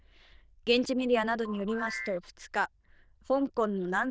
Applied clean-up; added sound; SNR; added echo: neural diffusion model UNIVERSE++.